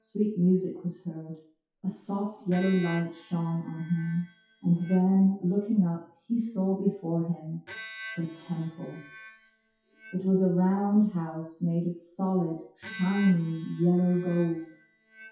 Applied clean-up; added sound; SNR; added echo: classical method WPE with log-MMSE.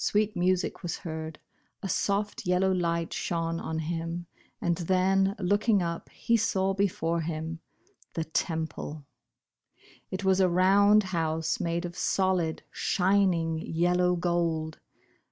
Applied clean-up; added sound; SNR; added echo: none; none; none; none.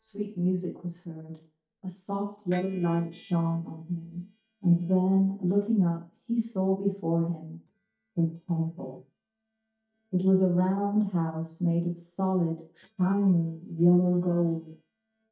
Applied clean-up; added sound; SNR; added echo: neural mask model DeepFilterNet 3.